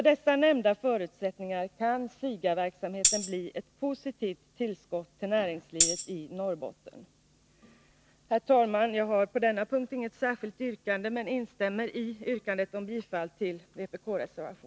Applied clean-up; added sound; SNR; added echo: none; Tambourine; 1 dB; none.